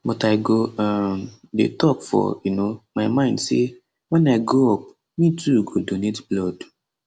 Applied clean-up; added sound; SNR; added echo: none; none; none; none.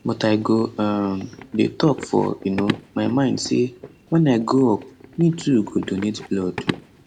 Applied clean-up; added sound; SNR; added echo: none; Run; 14 dB; none.